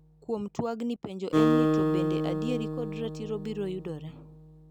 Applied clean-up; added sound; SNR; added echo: none; Acoustic guitar; -5 dB; none.